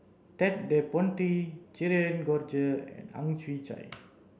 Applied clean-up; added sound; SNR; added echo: none; none; none; none.